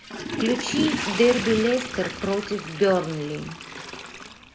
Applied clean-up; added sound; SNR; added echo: none; Toilet flush / Water; 6 dB; none.